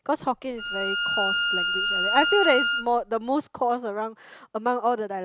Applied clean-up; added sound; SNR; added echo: none; Bowed string instrument; -1 dB; none.